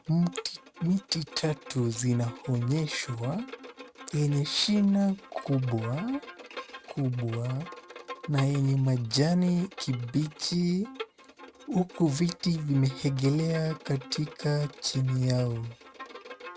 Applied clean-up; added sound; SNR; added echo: none; Bowed string instrument; 17 dB; none.